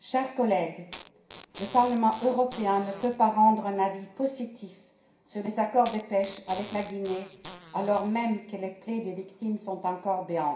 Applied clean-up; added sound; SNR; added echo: none; Fart; 18 dB; reverberation time 0.5 s.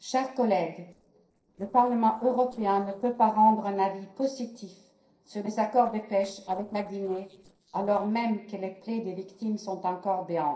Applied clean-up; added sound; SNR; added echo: neural separator model SepFormer DNS4.